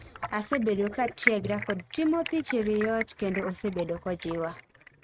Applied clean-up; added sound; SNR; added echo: neural mask model RNNoise.